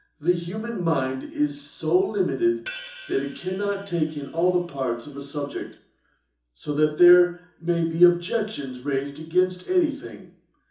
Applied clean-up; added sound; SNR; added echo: none; Crash cymbal / Hi-hat; 17 dB; reverberation time 0.6 s.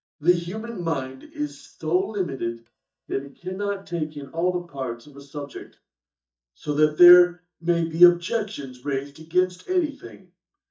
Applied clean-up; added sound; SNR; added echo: neural mask model DeepFilterNet 3.